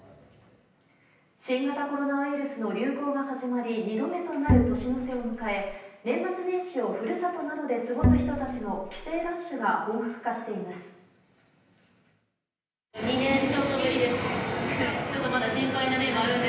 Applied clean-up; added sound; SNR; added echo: none; Bowed string instrument; -3 dB; reverberation time 0.9 s.